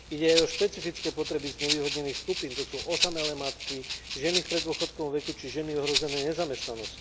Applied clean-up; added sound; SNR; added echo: none; Rattle (instrument); 3 dB; none.